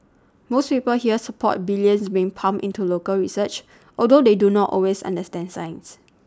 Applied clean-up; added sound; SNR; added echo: none; none; none; none.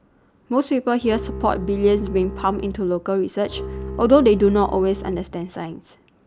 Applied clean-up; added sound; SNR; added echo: none; Bowed string instrument; 11 dB; none.